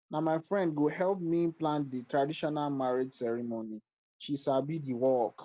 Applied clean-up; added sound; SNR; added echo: none; none; none; none.